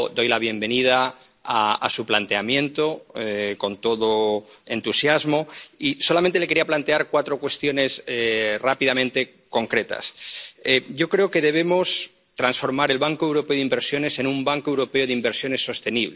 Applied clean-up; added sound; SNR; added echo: none; none; none; none.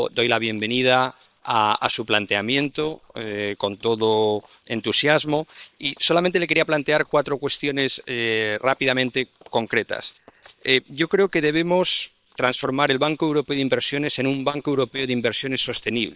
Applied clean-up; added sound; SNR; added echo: neural separator model SepFormer WHAM!.